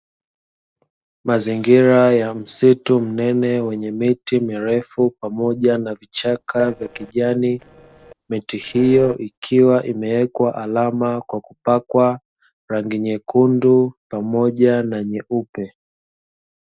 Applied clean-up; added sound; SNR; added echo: neural separator model SepFormer DNS4.